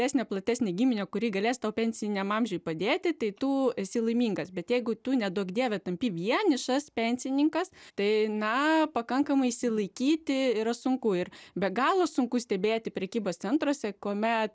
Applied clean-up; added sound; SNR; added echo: none; none; none; none.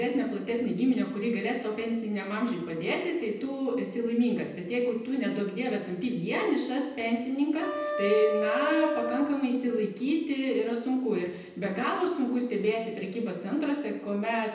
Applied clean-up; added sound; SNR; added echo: none; Wind instrument, woodwind instrument; 3 dB; reverberation time 0.9 s.